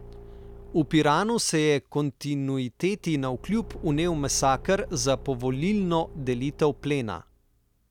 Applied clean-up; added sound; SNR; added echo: none; Engine / Car; 17 dB; none.